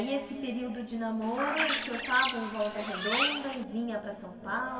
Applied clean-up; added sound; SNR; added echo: none; Bird; 0 dB; reverberation time 2.2 s.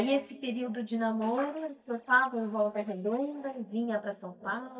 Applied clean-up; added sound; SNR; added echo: neural mask model DeepFilterNet 3.